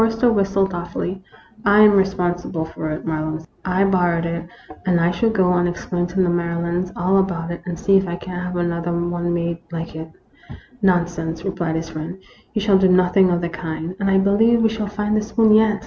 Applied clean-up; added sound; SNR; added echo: none; none; none; none.